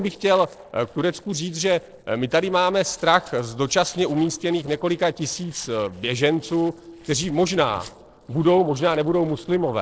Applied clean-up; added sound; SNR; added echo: neural separator model SepFormer DNS4.